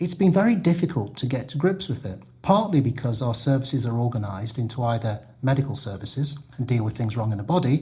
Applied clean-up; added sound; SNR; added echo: none; none; none; reverberation time 0.4 s.